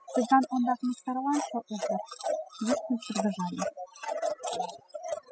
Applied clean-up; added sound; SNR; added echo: classical method spectral subtraction.